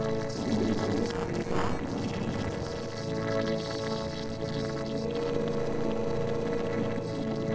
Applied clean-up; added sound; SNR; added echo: neural separator model SepFormer DNS4.